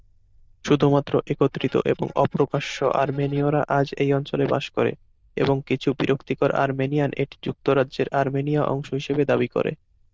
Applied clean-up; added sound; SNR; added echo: neural diffusion model UNIVERSE++.